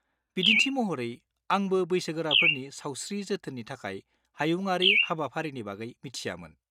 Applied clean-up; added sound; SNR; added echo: neural mask model RNNoise.